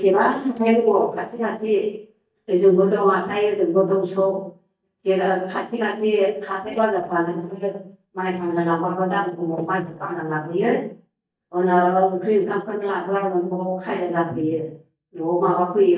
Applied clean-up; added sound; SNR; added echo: neural mask model DeepFilterNet 3.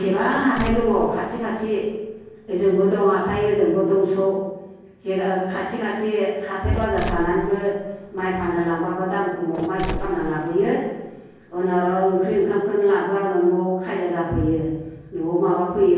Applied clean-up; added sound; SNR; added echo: none; Mechanisms; 13 dB; reverberation time 1.3 s.